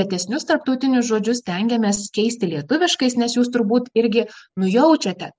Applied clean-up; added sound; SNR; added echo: none; none; none; none.